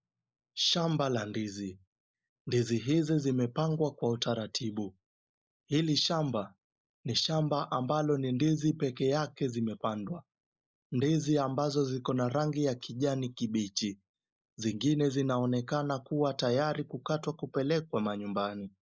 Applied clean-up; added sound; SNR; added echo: neural mask model Resemble Enhance denoiser.